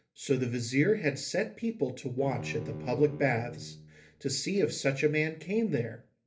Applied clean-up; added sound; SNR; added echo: none; Bowed string instrument; 14 dB; reverberation time 0.3 s.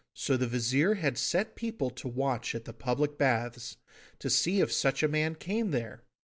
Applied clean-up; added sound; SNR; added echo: none; none; none; none.